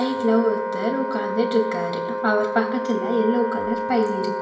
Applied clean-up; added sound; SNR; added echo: none; Wind instrument, woodwind instrument; 4 dB; reverberation time 0.9 s.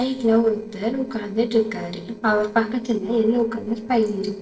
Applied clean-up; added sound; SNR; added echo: neural separator model SepFormer DNS4.